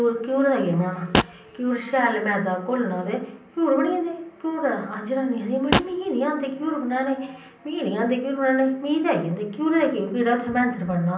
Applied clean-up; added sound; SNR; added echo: none; Fart; 3 dB; reverberation time 0.6 s.